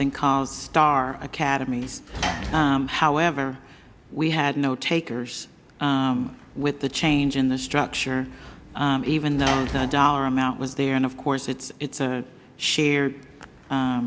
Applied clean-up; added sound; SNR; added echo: none; Sliding door / Slam; 14 dB; none.